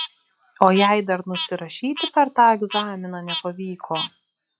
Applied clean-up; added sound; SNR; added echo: classical method log-MMSE.